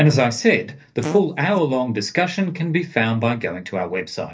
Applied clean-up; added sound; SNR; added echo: neural mask model DeepFilterNet 3.